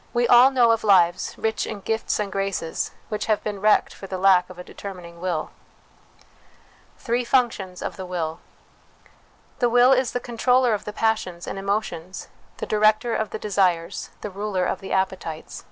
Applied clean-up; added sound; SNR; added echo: none; none; none; none.